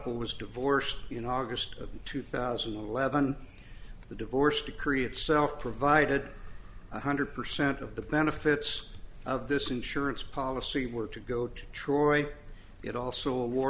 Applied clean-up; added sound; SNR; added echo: none; none; none; none.